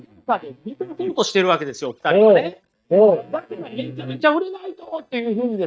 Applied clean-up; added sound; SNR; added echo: neural mask model DeepFilterNet 3.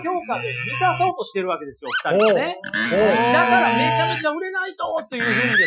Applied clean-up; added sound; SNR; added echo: classical method Wiener filter.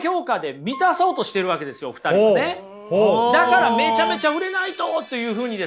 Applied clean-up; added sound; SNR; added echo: none; none; none; none.